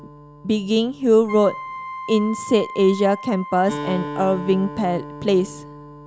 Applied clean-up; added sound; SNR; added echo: none; Acoustic guitar + Wind instrument, woodwind instrument; 12 dB; none.